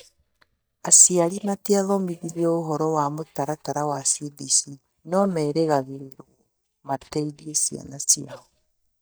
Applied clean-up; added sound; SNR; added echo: neural mask model DeepFilterNet 3.